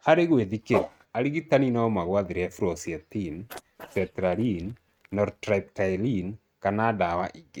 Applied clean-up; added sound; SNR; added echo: neural mask model RNNoise.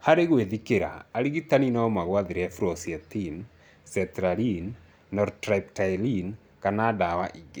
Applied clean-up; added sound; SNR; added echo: none; none; none; none.